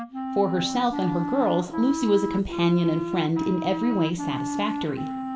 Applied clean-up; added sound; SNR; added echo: none; Wind instrument, woodwind instrument; 5 dB; reverberation time 2.7 s.